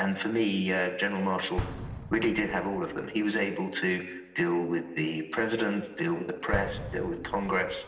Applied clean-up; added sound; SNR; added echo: none; Explosion; 13 dB; reverberation time 1.2 s.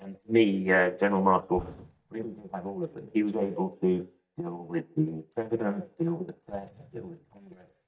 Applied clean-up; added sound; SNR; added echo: neural mask model DeepFilterNet 3.